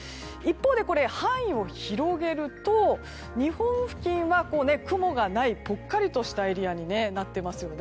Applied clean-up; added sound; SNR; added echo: none; Bowed string instrument; 18 dB; none.